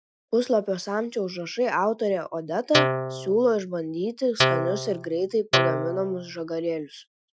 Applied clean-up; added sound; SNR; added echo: classical method Wiener filter.